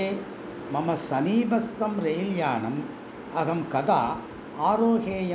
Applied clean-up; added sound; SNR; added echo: none; none; none; none.